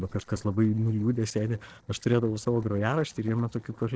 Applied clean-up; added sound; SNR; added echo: neural separator model SepFormer DNS4.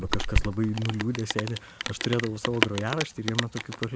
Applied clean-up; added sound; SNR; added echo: none; Rain; 0 dB; none.